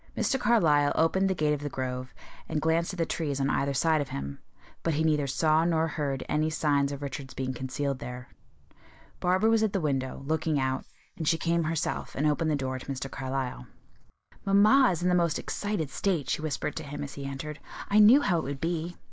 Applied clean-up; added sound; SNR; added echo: neural mask model Resemble Enhance denoiser.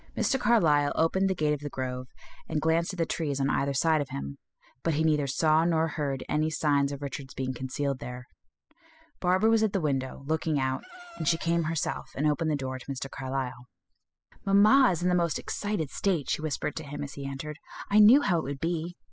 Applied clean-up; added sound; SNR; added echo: classical method spectral subtraction.